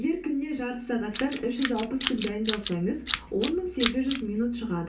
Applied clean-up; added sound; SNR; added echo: none; Tools; 1 dB; reverberation time 0.2 s.